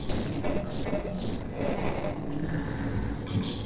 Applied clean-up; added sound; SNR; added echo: neural separator model SepFormer DNS4.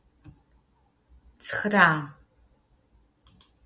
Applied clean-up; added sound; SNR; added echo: none; none; none; none.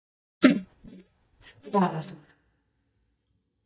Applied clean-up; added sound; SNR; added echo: neural mask model DeepFilterNet 3.